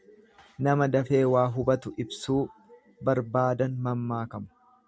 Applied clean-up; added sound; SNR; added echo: none; none; none; none.